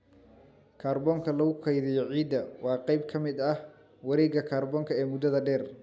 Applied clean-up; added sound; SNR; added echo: none; none; none; none.